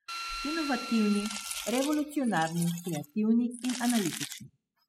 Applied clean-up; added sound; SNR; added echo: classical method spectral subtraction.